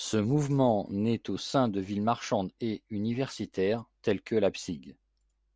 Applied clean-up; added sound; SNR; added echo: none; none; none; none.